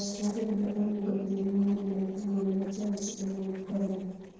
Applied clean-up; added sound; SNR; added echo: neural separator model SepFormer DNS4.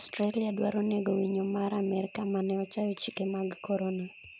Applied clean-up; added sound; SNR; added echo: none; none; none; none.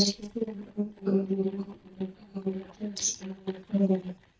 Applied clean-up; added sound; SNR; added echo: neural mask model DeepFilterNet 3.